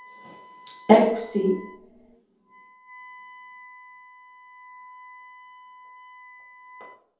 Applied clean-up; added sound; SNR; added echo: none; Wind instrument, woodwind instrument; 19 dB; reverberation time 0.7 s.